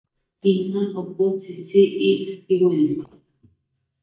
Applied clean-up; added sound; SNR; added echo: neural mask model DeepFilterNet 3.